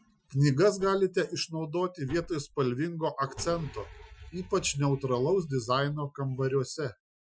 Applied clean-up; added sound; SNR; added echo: classical method Wiener filter.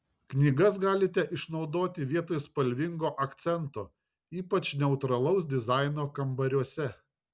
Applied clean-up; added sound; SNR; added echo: none; none; none; none.